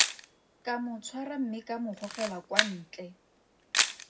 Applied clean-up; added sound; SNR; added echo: none; Camera; -3 dB; reverberation time 0.4 s.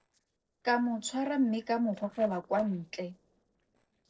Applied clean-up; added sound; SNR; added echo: neural separator model SepFormer DNS4.